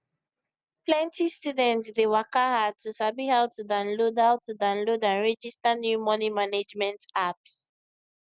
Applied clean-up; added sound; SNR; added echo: none; none; none; none.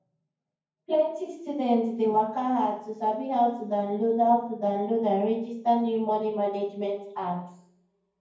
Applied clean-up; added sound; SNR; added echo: none; none; none; reverberation time 0.9 s.